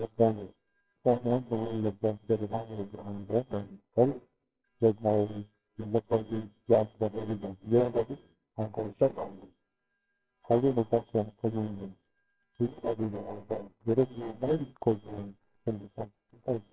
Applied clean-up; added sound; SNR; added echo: neural separator model SepFormer WHAMR!.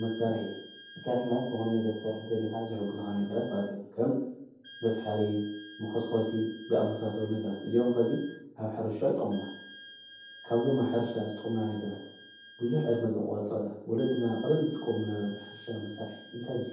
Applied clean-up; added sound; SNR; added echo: none; Wind instrument, woodwind instrument; 19 dB; reverberation time 0.9 s.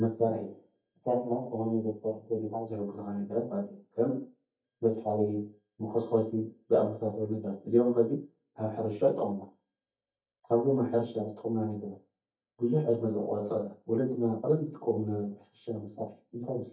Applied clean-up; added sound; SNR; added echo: neural mask model DeepFilterNet 3.